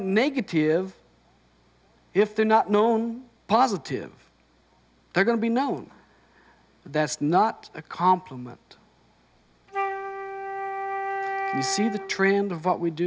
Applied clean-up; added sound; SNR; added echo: none; Wind instrument, woodwind instrument; 5 dB; none.